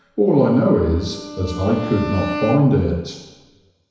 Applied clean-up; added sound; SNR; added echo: none; Bowed string instrument; 11 dB; reverberation time 1.0 s.